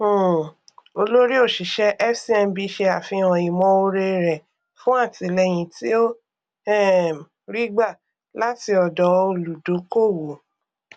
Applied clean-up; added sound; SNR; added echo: none; none; none; none.